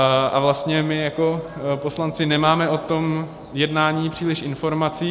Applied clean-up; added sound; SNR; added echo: none; none; none; none.